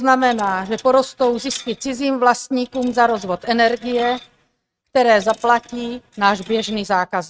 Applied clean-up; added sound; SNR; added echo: neural mask model RNNoise.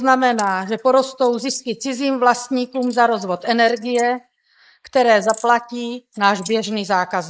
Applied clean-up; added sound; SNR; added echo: neural mask model Resemble Enhance denoiser.